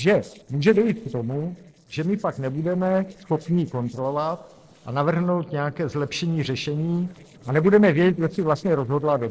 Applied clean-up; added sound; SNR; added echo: neural separator model SepFormer DNS4.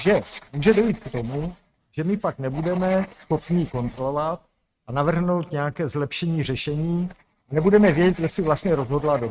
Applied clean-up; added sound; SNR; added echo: neural mask model RNNoise.